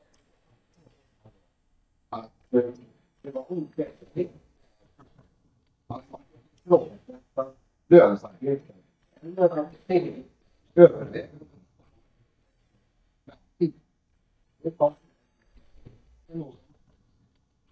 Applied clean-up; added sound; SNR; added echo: neural mask model DeepFilterNet 3.